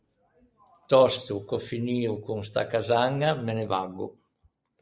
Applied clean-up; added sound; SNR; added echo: none; none; none; none.